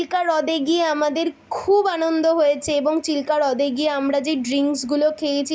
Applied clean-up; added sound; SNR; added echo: none; none; none; none.